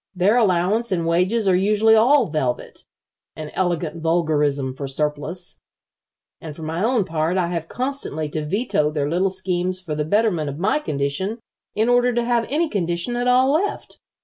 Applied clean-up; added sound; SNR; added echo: none; none; none; none.